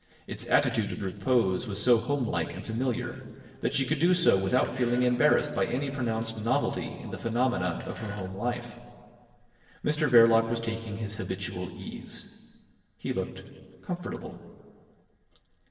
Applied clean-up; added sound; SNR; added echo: neural separator model SepFormer DNS4.